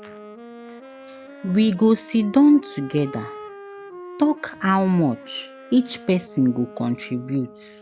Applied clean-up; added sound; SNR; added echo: none; Wind instrument, woodwind instrument; 18 dB; none.